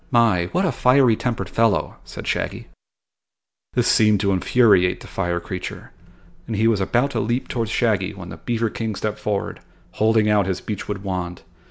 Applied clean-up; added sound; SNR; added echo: none; none; none; none.